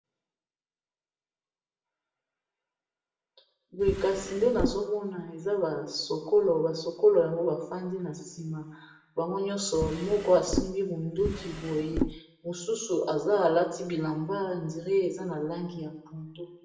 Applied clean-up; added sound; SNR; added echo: none; Drawer open or close; 4 dB; reverberation time 0.7 s.